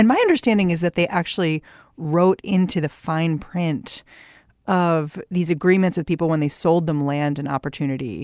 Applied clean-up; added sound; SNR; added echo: none; none; none; none.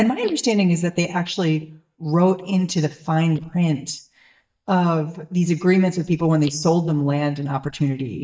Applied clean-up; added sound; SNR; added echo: neural mask model DeepFilterNet 3.